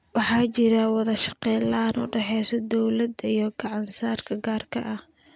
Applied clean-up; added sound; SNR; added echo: none; none; none; none.